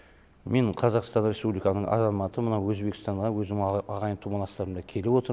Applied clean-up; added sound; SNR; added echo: none; none; none; none.